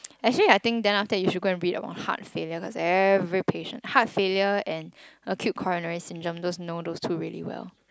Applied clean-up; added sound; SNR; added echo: none; none; none; none.